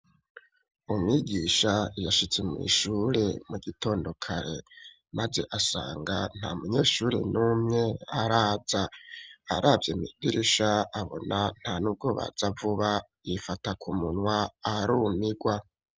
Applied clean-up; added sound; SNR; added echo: none; none; none; none.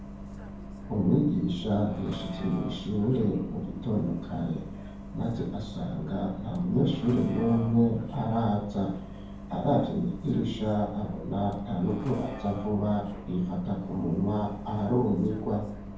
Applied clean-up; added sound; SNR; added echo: none; Bus; 12 dB; reverberation time 0.9 s.